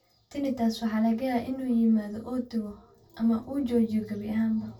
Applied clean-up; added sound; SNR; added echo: none; none; none; reverberation time 0.2 s.